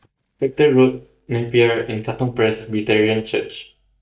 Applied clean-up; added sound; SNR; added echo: neural mask model DeepFilterNet 3.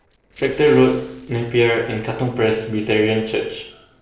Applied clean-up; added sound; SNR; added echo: neural separator model SepFormer DNS4.